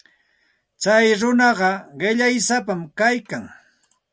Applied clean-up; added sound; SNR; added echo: none; none; none; none.